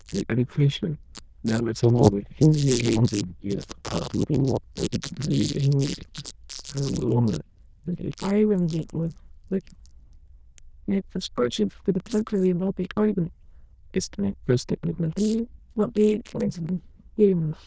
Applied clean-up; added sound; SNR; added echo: neural diffusion model UNIVERSE++.